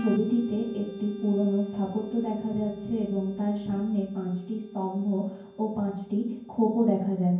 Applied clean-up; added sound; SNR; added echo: none; Organ; 16 dB; reverberation time 0.9 s.